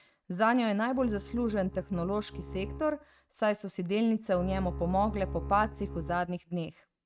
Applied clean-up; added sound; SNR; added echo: neural mask model RNNoise.